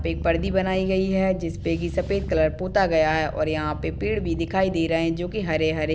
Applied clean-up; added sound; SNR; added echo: none; Purr; 9 dB; none.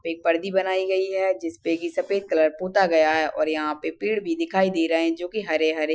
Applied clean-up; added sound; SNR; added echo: classical method Wiener filter.